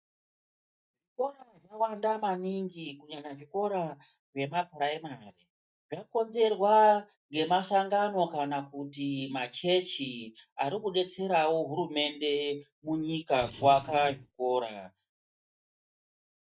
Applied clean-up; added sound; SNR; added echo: neural mask model DeepFilterNet 3.